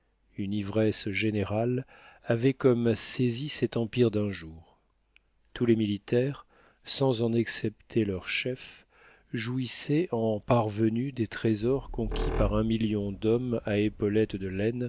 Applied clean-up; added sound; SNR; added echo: none; Squeak; 7 dB; none.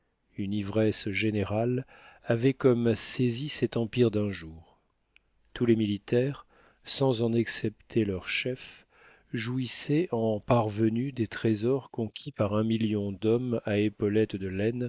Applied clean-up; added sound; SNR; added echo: neural mask model Resemble Enhance denoiser.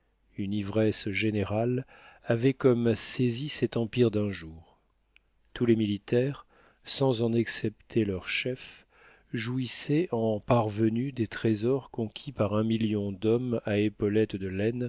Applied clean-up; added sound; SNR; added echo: none; none; none; none.